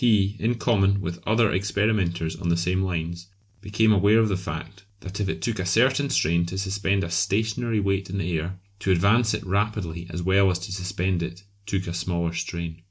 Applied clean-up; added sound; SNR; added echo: none; none; none; none.